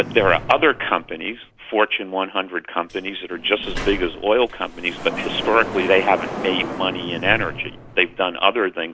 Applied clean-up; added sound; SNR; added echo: none; Sliding door; 11 dB; none.